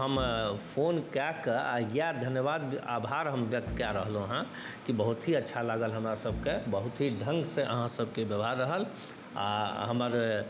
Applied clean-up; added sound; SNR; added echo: none; Bowed string instrument; 13 dB; none.